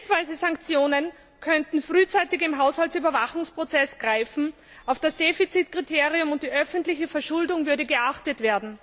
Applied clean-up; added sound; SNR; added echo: none; none; none; none.